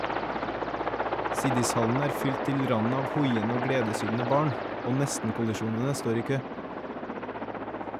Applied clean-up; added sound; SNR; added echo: none; Aircraft; 2 dB; none.